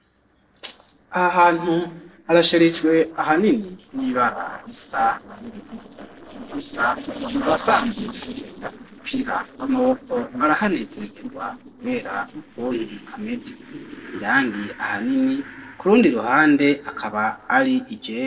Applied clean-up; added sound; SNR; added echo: neural separator model SepFormer DNS4.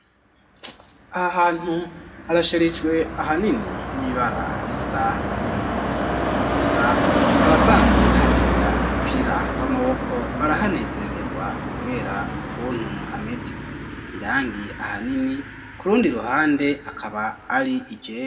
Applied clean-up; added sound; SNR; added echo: none; Car passing by; 0 dB; reverberation time 1.5 s.